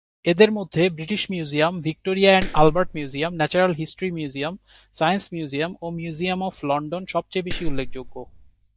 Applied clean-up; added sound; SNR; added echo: neural mask model DeepFilterNet 3.